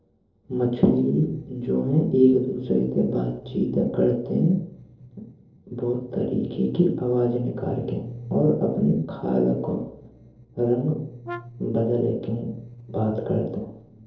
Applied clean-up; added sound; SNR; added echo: neural separator model SepFormer DNS4.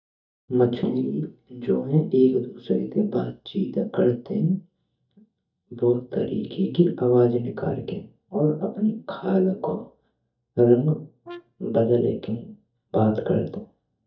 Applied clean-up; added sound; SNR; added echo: neural mask model DeepFilterNet 3.